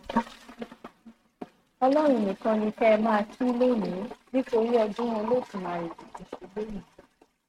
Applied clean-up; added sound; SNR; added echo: neural mask model RNNoise.